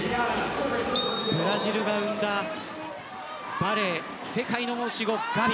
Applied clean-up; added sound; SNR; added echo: none; Wind instrument, woodwind instrument; 17 dB; none.